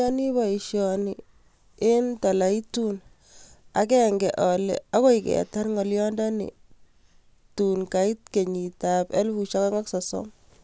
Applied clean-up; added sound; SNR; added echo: none; none; none; none.